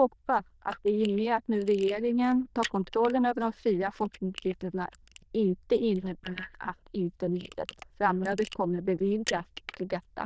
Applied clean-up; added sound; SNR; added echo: neural diffusion model UNIVERSE++.